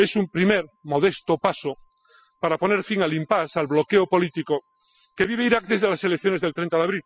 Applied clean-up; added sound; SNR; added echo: classical method spectral subtraction.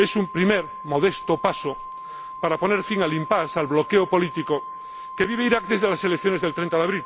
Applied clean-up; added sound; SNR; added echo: none; Organ; 12 dB; none.